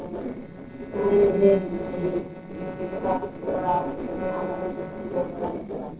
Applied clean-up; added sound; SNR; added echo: neural separator model SepFormer DNS4.